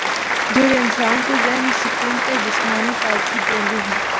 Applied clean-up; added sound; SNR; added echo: none; Applause; -3 dB; none.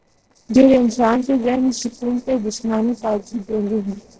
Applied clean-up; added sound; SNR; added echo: neural separator model SepFormer DNS4.